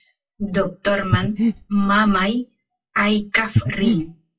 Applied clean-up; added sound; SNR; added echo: classical method WPE with log-MMSE.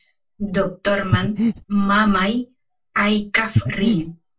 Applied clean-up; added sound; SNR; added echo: neural separator model SepFormer DNS4.